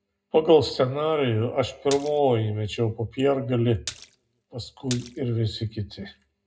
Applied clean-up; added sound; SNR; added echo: none; Splash, splatter; 16 dB; reverberation time 0.2 s.